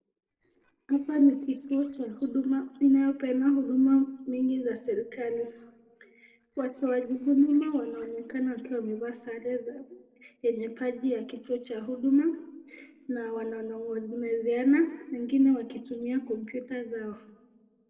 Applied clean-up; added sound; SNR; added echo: neural separator model SepFormer DNS4.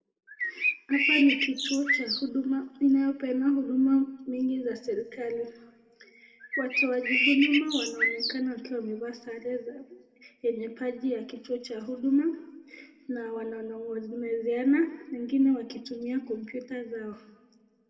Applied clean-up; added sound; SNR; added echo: none; Bird; 0 dB; reverberation time 1.2 s.